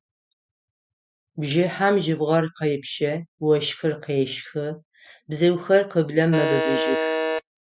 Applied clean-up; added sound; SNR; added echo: classical method Wiener filter.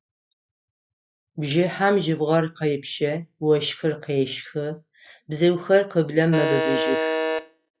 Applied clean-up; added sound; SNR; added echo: classical method log-MMSE.